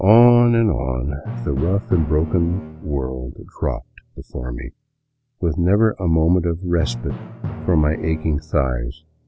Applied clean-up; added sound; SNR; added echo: none; Drum; 14 dB; none.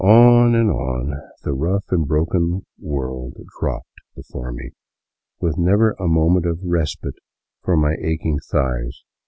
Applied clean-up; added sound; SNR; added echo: none; none; none; none.